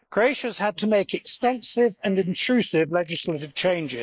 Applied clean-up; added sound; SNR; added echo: neural mask model Resemble Enhance denoiser.